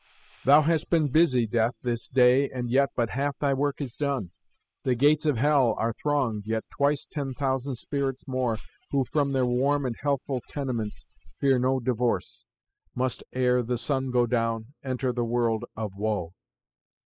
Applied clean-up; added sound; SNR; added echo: classical method spectral subtraction.